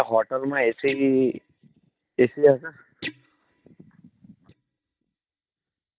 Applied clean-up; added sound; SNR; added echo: neural mask model DeepFilterNet 3.